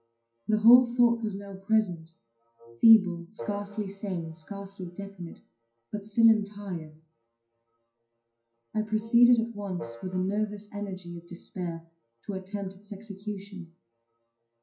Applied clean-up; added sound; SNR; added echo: classical method WPE with log-MMSE.